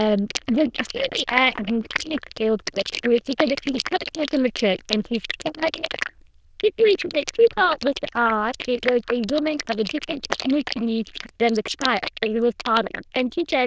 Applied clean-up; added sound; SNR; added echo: neural diffusion model UNIVERSE++.